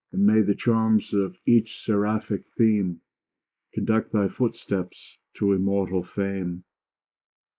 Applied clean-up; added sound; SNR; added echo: neural mask model Resemble Enhance denoiser.